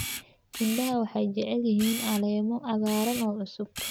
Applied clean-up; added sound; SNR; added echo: none; Camera; 11 dB; none.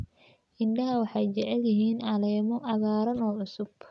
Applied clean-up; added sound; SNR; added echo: none; none; none; none.